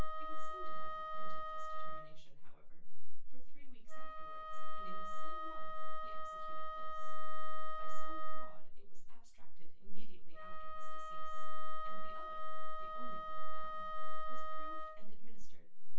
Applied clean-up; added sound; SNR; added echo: none; Wind instrument, woodwind instrument; 18 dB; reverberation time 0.3 s.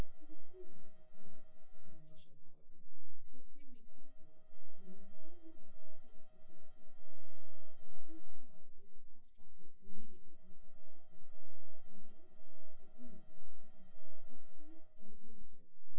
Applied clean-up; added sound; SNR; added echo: neural separator model SepFormer DNS4.